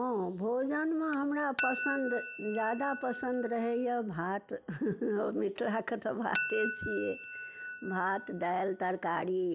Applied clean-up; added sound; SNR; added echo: none; Chink, clink; 2 dB; none.